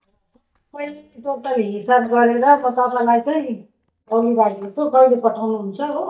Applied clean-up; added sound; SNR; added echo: neural mask model DeepFilterNet 3.